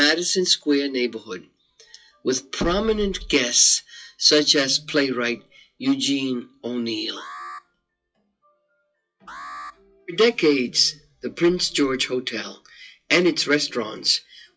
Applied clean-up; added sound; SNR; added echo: classical method WPE with log-MMSE.